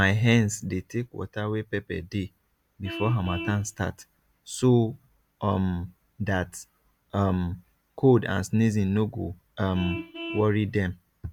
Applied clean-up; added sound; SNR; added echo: none; Vehicle horn, car horn, honking; 17 dB; none.